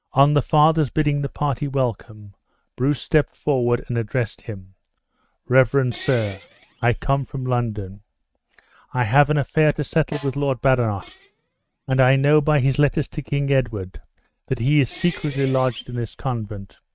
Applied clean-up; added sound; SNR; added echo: neural mask model RNNoise.